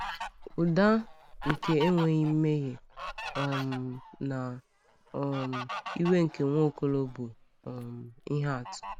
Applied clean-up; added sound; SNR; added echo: none; Fowl; 11 dB; none.